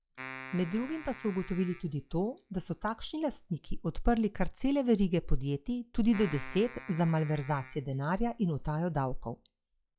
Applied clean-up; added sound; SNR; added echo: classical method log-MMSE.